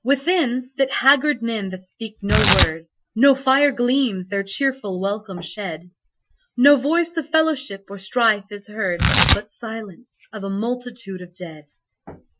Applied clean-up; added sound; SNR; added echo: classical method Wiener filter.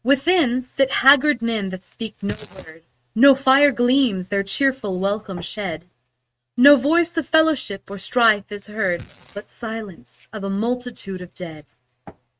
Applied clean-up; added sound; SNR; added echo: neural mask model RNNoise.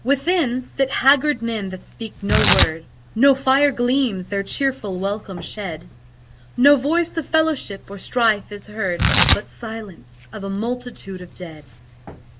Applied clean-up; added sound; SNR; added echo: none; Tearing; 6 dB; none.